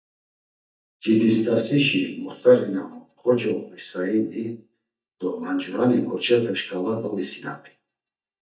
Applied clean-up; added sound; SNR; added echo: neural mask model DeepFilterNet 3.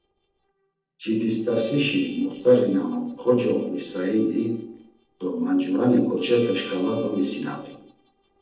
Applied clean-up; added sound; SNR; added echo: neural separator model SepFormer DNS4.